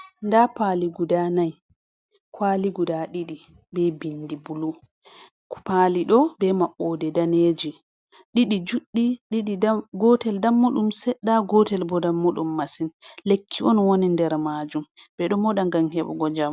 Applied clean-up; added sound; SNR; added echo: none; none; none; none.